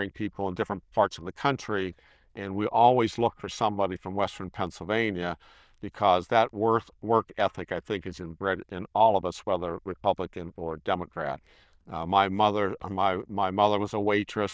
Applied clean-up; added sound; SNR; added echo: neural diffusion model UNIVERSE++.